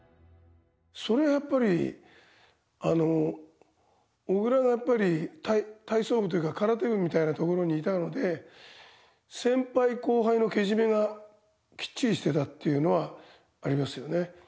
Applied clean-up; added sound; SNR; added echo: none; none; none; none.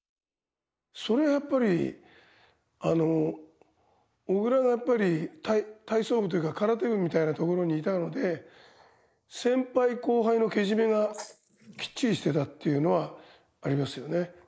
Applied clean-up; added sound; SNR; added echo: neural mask model Resemble Enhance denoiser.